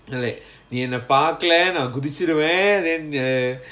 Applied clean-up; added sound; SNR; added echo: none; none; none; none.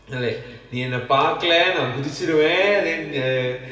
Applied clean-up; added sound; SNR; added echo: none; none; none; reverberation time 2.9 s.